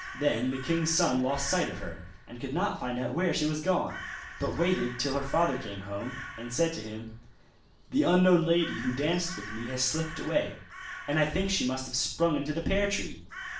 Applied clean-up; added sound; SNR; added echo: none; Crow; 15 dB; reverberation time 0.4 s.